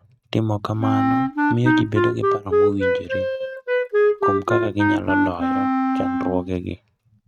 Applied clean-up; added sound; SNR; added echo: neural mask model RNNoise.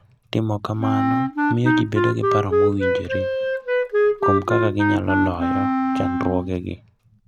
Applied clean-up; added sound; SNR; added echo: none; Wind instrument, woodwind instrument; -3 dB; none.